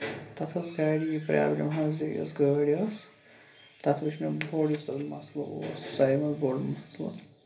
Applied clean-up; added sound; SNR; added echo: none; none; none; reverberation time 0.3 s.